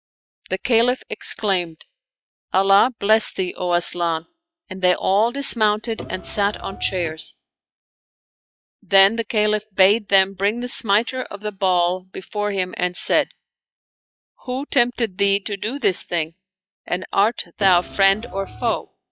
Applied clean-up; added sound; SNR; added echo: classical method log-MMSE.